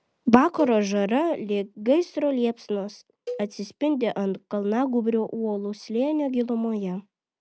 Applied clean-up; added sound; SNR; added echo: none; Cowbell; 17 dB; none.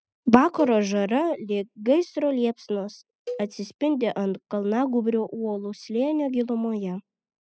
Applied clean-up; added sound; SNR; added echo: classical method spectral subtraction.